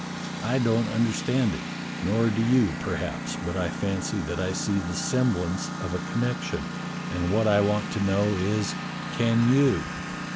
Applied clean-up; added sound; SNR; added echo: none; Engine; 6 dB; none.